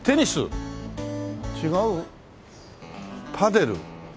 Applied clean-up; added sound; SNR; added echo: none; none; none; none.